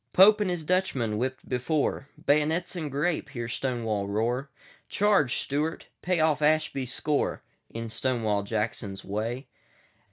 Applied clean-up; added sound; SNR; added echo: none; none; none; none.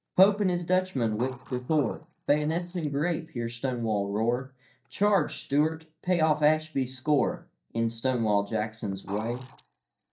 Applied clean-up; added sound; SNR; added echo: neural mask model DeepFilterNet 3.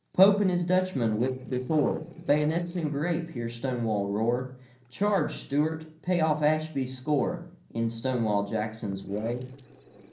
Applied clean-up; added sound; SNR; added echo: neural separator model SepFormer DNS4.